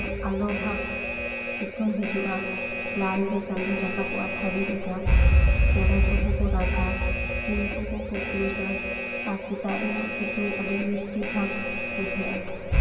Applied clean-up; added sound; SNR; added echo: none; Alarm; -4 dB; reverberation time 2.4 s.